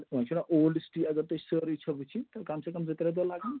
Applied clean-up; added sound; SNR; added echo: none; none; none; none.